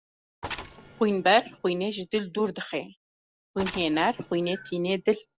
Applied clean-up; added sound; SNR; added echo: none; Mechanisms; 15 dB; none.